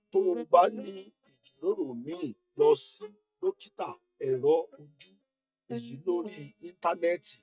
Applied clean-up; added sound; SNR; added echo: neural mask model DeepFilterNet 3.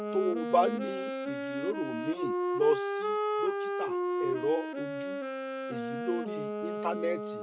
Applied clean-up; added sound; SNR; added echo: none; Wind instrument, woodwind instrument; 0 dB; none.